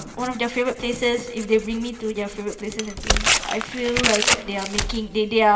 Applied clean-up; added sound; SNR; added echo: none; Tearing; 3 dB; reverberation time 1.3 s.